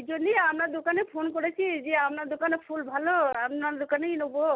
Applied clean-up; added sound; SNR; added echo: none; none; none; none.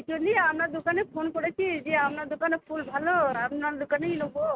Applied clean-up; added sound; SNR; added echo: neural mask model RNNoise.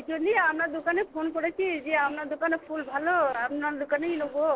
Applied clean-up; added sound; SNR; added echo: neural separator model SepFormer DNS4.